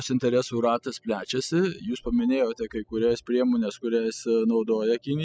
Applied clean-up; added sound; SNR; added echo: classical method spectral subtraction.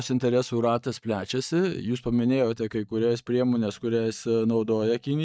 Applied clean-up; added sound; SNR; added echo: neural mask model DeepFilterNet 3.